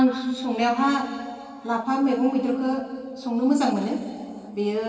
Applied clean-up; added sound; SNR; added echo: none; none; none; reverberation time 2.5 s.